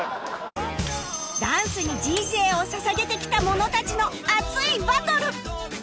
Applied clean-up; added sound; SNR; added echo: none; Microwave oven; 18 dB; none.